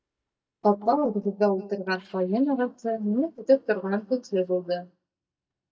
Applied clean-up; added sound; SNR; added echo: neural mask model DeepFilterNet 3.